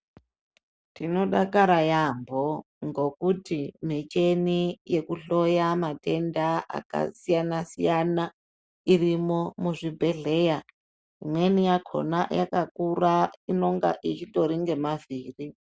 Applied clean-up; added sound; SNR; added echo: none; none; none; none.